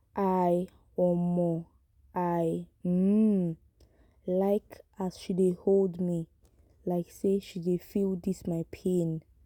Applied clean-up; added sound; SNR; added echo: none; none; none; none.